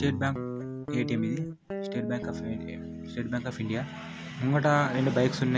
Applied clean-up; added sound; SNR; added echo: none; Guitar; 8 dB; none.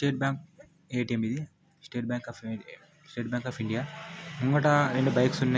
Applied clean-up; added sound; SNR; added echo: none; none; none; none.